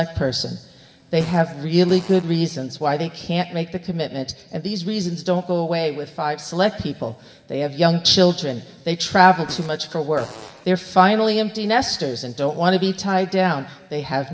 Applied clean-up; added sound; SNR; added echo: none; Fart; 19 dB; reverberation time 2.7 s.